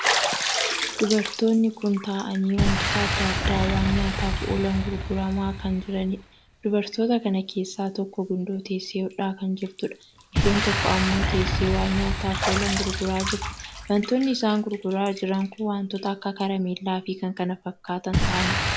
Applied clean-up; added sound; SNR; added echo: none; Bathtub (filling or washing) + Boom; 2 dB; none.